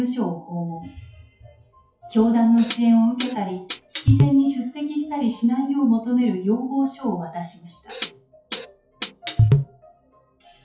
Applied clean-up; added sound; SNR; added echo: classical method WPE with log-MMSE.